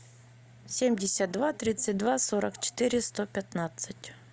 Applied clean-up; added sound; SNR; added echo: none; none; none; none.